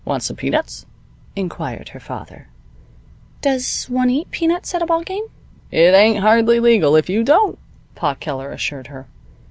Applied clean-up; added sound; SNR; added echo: none; none; none; none.